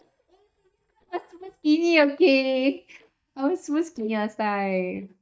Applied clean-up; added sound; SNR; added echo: neural mask model DeepFilterNet 3.